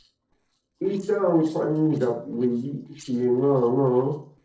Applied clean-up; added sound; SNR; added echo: neural separator model SepFormer DNS4.